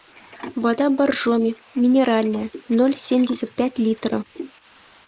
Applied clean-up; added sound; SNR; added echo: neural mask model Resemble Enhance denoiser.